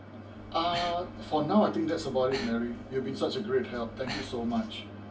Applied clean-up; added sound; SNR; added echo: none; Breathing; 14 dB; reverberation time 0.3 s.